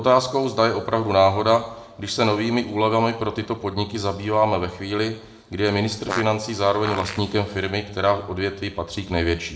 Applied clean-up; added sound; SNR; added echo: none; Fart; 12 dB; reverberation time 0.8 s.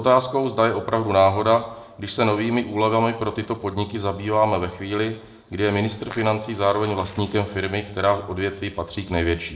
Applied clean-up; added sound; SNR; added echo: neural separator model SepFormer DNS4.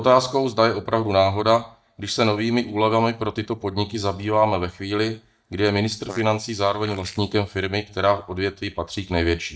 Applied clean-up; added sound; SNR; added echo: neural mask model DeepFilterNet 3.